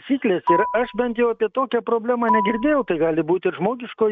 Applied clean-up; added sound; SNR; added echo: neural mask model RNNoise.